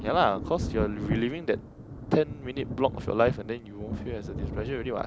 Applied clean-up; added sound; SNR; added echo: none; Thunder; 6 dB; none.